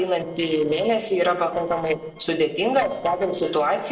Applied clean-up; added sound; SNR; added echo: neural separator model SepFormer DNS4.